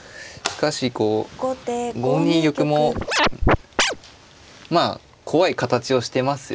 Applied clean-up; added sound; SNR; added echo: none; Scratching (performance technique); -2 dB; none.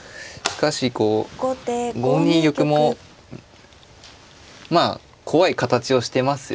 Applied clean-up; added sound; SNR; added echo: none; none; none; none.